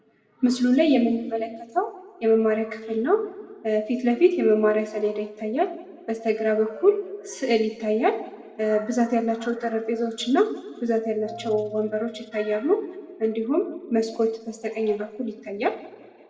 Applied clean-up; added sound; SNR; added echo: none; none; none; reverberation time 1.4 s.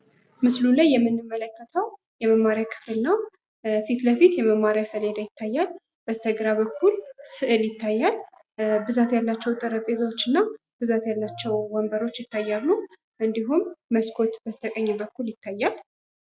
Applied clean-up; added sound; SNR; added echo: none; none; none; none.